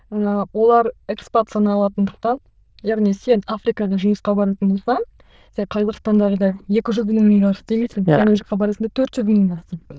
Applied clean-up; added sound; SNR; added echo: neural diffusion model UNIVERSE++.